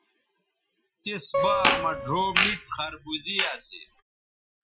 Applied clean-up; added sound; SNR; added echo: classical method Wiener filter.